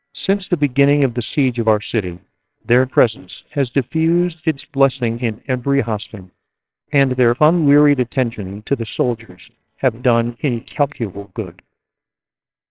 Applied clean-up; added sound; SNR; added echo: neural separator model SepFormer WHAMR!.